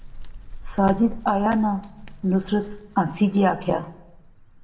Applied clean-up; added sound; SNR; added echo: none; Bird; 14 dB; reverberation time 0.6 s.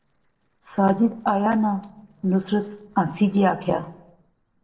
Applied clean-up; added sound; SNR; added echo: neural separator model SepFormer DNS4.